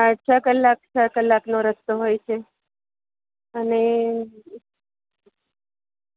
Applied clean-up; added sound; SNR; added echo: none; none; none; none.